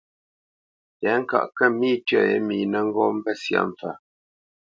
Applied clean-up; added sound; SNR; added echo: none; none; none; none.